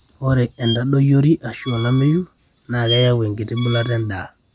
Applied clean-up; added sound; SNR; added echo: none; Squeak; 13 dB; none.